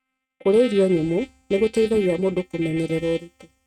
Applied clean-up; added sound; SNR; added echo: neural mask model RNNoise.